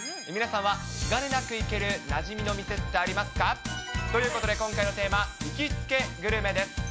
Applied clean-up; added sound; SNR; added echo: none; Bowed string instrument; 17 dB; none.